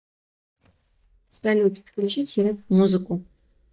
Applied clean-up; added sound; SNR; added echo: neural mask model DeepFilterNet 3.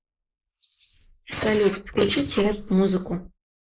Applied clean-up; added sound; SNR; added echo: neural mask model Resemble Enhance denoiser.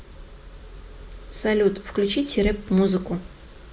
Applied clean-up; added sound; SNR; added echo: none; none; none; none.